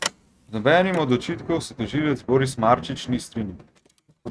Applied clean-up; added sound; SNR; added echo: neural mask model RNNoise.